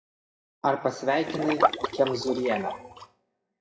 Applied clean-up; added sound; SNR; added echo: classical method WPE with log-MMSE.